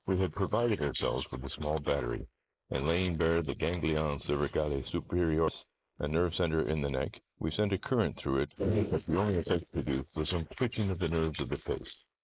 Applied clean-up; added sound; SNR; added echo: neural mask model Resemble Enhance denoiser.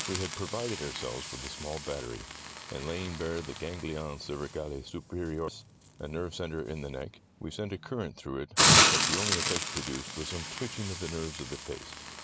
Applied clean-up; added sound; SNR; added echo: none; Hiss; -5 dB; none.